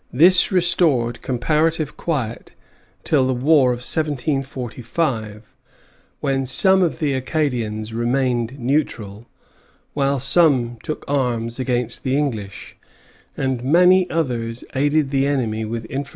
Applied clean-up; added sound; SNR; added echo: none; none; none; none.